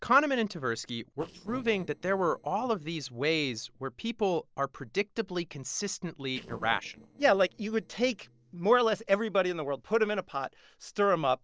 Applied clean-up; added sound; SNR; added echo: neural separator model SepFormer DNS4.